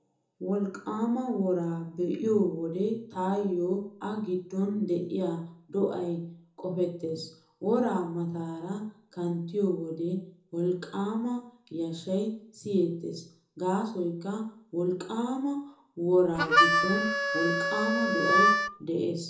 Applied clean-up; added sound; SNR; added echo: none; Harmonica; -4 dB; reverberation time 0.6 s.